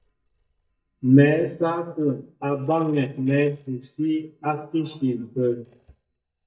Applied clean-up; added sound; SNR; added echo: neural mask model DeepFilterNet 3.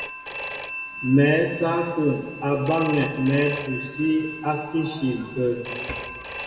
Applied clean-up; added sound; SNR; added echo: none; Telephone; 11 dB; reverberation time 1.9 s.